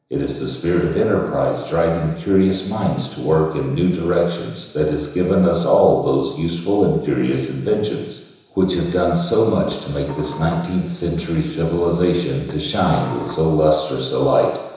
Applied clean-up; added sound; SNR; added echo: none; Dishes, pots, and pans; 16 dB; reverberation time 1.0 s.